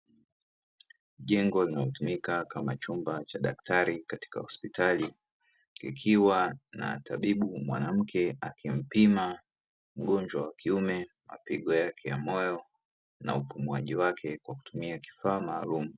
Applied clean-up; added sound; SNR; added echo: none; none; none; none.